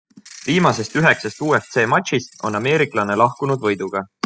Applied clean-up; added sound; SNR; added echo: classical method spectral subtraction.